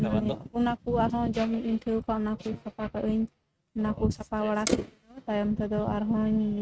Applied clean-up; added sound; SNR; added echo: neural mask model RNNoise.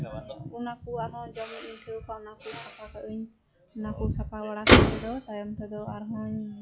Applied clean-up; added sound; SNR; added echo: classical method log-MMSE.